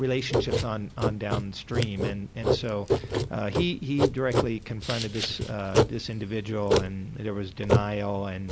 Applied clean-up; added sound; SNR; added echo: none; Writing; -1 dB; none.